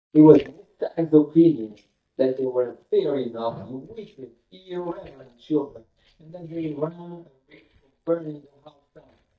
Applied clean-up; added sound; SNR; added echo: neural mask model DeepFilterNet 3.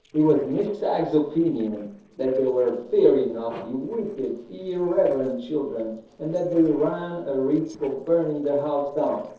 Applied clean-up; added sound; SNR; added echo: neural separator model SepFormer DNS4.